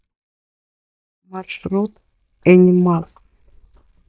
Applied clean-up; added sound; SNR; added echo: neural mask model DeepFilterNet 3.